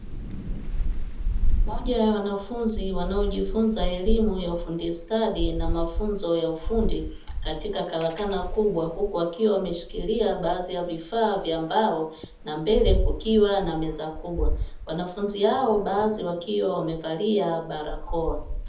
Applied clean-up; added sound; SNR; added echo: none; Thunder / Rain; 2 dB; reverberation time 0.6 s.